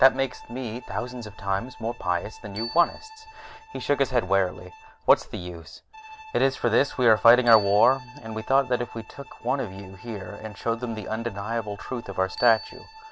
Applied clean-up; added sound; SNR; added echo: none; Bicycle bell + Bowed string instrument; 18 dB; none.